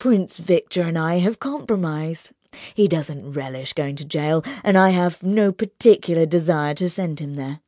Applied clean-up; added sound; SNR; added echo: none; none; none; none.